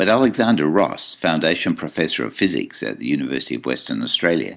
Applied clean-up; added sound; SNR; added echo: none; none; none; none.